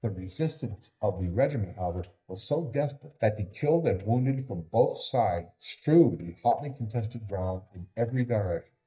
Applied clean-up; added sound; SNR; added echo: neural mask model DeepFilterNet 3.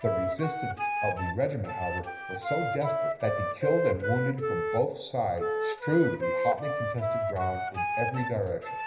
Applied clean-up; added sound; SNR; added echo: none; Wind instrument, woodwind instrument; 1 dB; reverberation time 0.9 s.